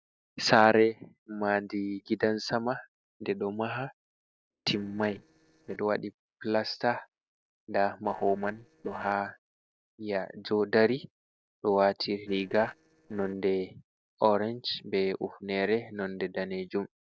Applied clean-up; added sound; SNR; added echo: neural separator model SepFormer DNS4.